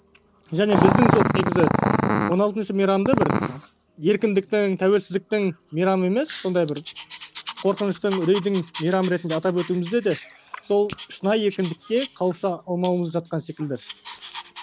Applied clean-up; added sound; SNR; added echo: none; Growling; 5 dB; none.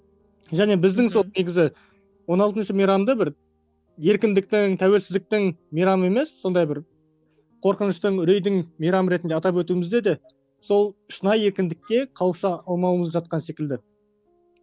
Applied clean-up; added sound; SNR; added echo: none; none; none; none.